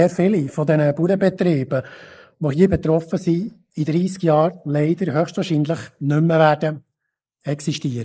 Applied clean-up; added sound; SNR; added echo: neural mask model Resemble Enhance denoiser.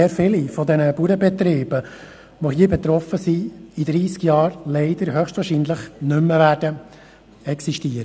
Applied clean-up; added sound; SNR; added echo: none; none; none; none.